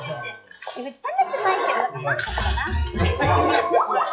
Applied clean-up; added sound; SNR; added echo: classical method log-MMSE.